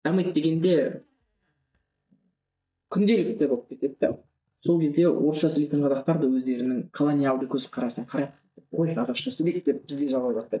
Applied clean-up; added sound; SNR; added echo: neural mask model DeepFilterNet 3.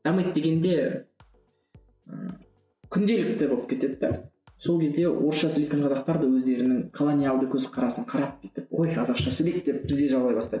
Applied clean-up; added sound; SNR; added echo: none; none; none; none.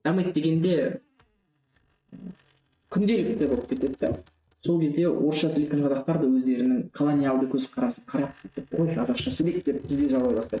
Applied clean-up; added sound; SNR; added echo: neural mask model RNNoise.